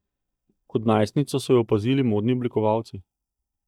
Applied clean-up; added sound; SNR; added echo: neural mask model DeepFilterNet 3.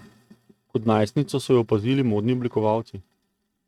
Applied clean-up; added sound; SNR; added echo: neural mask model RNNoise.